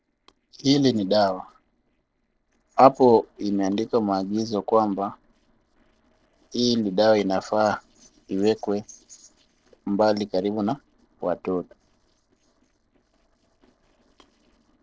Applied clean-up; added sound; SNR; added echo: neural separator model SepFormer DNS4.